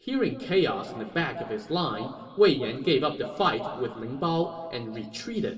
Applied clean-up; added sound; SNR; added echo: none; none; none; reverberation time 2.3 s.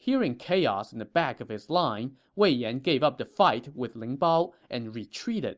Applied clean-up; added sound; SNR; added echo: none; none; none; none.